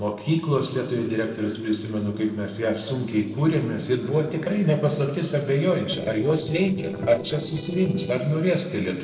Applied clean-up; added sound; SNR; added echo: neural separator model SepFormer DNS4.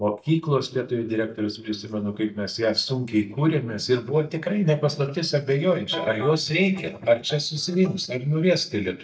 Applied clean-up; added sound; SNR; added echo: neural mask model DeepFilterNet 3.